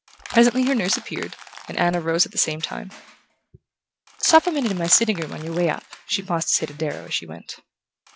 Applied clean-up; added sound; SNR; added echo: none; Crushing; 17 dB; none.